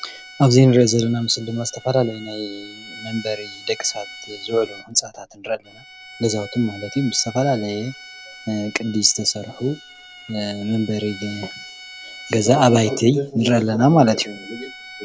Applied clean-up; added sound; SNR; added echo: none; Bowed string instrument; 19 dB; none.